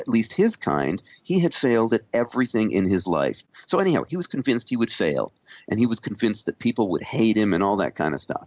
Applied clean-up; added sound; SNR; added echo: none; none; none; none.